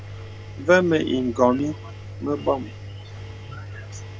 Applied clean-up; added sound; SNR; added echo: none; Engine; 12 dB; none.